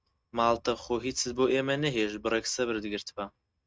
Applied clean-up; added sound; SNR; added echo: neural mask model RNNoise.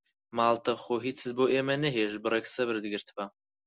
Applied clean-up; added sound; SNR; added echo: none; none; none; none.